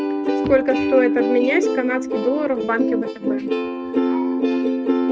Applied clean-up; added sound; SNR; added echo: neural mask model RNNoise.